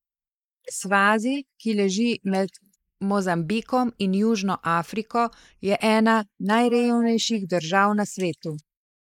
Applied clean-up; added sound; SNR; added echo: neural mask model Resemble Enhance denoiser.